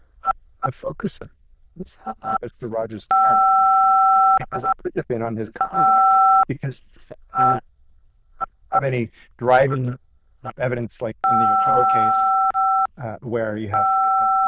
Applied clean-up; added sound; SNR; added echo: neural diffusion model UNIVERSE++.